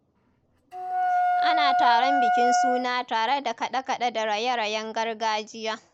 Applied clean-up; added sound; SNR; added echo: none; Wind instrument, woodwind instrument; -3 dB; none.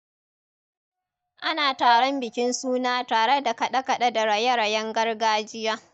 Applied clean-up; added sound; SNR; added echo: neural mask model DeepFilterNet 3.